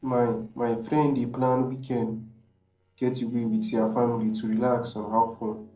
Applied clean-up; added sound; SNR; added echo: neural separator model SepFormer DNS4.